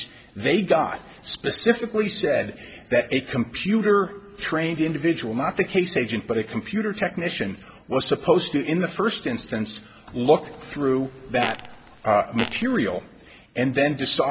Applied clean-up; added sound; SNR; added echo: none; Fart; 10 dB; none.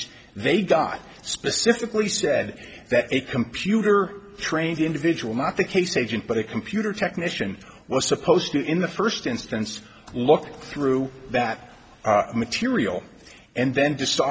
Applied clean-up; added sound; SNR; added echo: none; none; none; none.